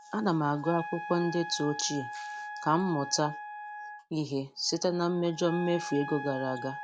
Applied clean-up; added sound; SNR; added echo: none; Wind instrument, woodwind instrument; 10 dB; none.